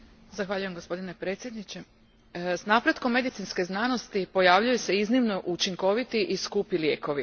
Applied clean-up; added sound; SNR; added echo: none; none; none; none.